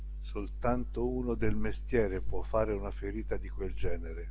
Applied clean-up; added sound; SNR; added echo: none; none; none; none.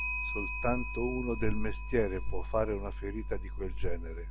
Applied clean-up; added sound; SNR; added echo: none; Clock; 12 dB; none.